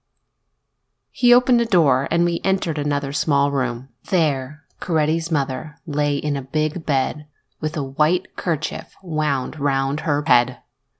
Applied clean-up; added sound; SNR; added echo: none; none; none; none.